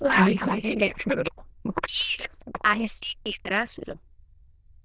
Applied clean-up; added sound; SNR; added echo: neural diffusion model UNIVERSE++.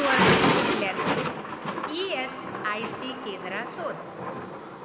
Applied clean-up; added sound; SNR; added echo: none; Thunder; -5 dB; none.